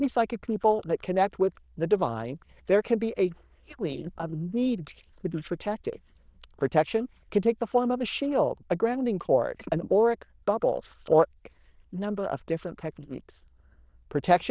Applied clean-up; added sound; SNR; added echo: neural diffusion model UNIVERSE++.